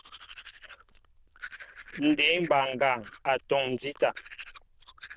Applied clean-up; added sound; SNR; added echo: neural diffusion model UNIVERSE++.